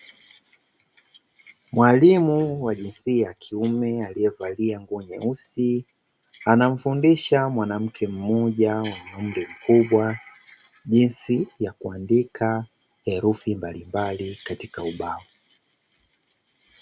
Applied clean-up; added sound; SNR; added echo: none; none; none; none.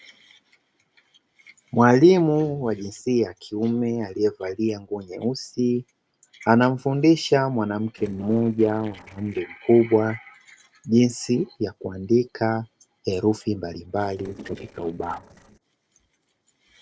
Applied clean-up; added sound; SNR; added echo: neural separator model SepFormer DNS4.